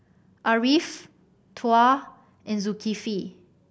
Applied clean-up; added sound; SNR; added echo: none; none; none; none.